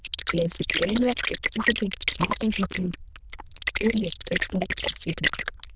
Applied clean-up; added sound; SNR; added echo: neural diffusion model UNIVERSE++.